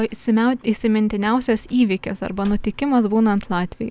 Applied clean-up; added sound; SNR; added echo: none; Slam; 18 dB; none.